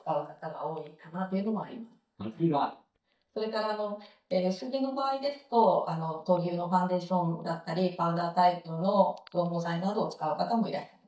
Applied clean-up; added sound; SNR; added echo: neural mask model DeepFilterNet 3.